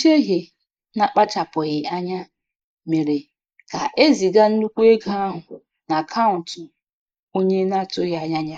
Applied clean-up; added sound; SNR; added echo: neural mask model Resemble Enhance denoiser.